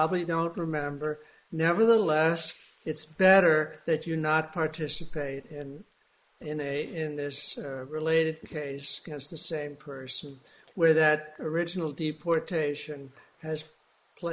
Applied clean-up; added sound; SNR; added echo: neural mask model Resemble Enhance denoiser.